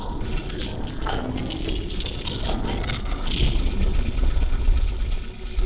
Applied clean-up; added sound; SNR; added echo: neural separator model SepFormer DNS4.